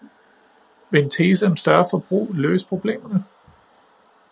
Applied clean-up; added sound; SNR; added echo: none; none; none; none.